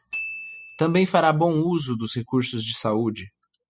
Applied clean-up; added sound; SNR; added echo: classical method spectral subtraction.